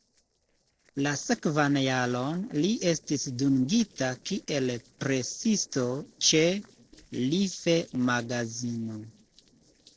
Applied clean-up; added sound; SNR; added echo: neural separator model SepFormer DNS4.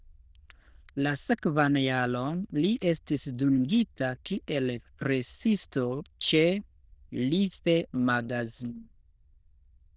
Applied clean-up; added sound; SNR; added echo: neural diffusion model UNIVERSE++.